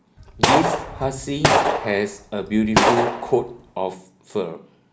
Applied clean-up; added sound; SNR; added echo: none; Gunshot, gunfire; -3 dB; none.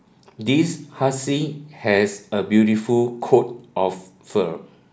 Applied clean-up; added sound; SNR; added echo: none; none; none; none.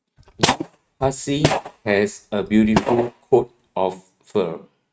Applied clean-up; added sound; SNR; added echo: neural mask model RNNoise.